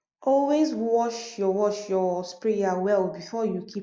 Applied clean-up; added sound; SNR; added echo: none; none; none; none.